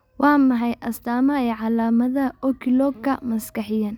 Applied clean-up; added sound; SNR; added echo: none; none; none; none.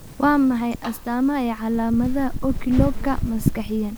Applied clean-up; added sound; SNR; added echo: none; Fire; 4 dB; none.